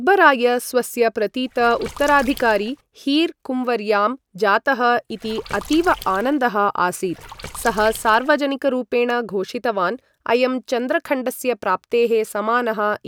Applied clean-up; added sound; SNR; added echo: none; Water / Splash, splatter; 17 dB; none.